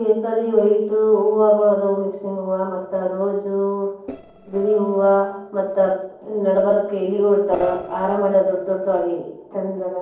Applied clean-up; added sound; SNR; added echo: neural separator model SepFormer DNS4.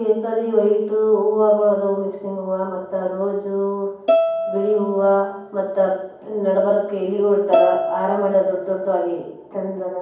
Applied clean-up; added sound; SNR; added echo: none; Bowed string instrument; 3 dB; reverberation time 1.2 s.